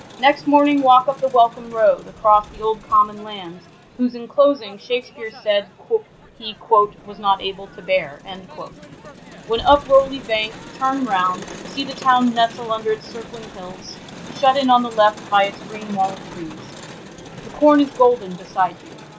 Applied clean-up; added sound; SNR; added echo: none; Crowd; 18 dB; none.